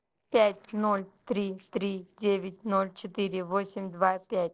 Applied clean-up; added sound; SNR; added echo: neural separator model SepFormer DNS4.